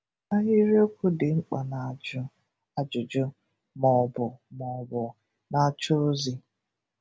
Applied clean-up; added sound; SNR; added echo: none; none; none; none.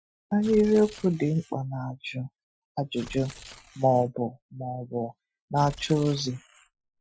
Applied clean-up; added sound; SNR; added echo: classical method Wiener filter.